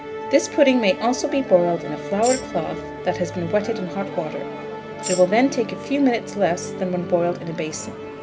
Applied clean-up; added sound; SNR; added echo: none; Musical instrument + Tambourine; 9 dB; none.